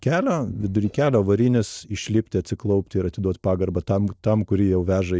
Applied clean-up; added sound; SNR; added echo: neural separator model SepFormer DNS4.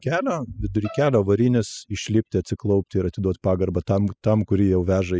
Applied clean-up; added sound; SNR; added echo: classical method spectral subtraction.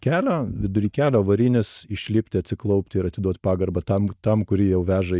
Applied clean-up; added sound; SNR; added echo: neural mask model DeepFilterNet 3.